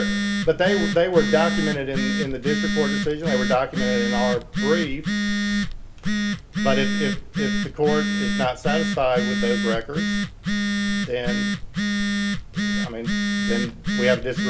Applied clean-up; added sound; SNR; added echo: none; Telephone; -2 dB; reverberation time 0.3 s.